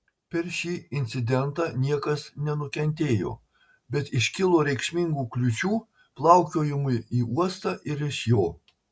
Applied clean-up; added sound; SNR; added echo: none; none; none; none.